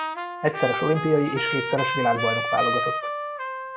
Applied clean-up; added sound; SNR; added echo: none; Trumpet; 2 dB; none.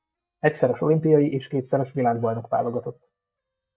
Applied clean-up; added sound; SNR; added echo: neural mask model DeepFilterNet 3.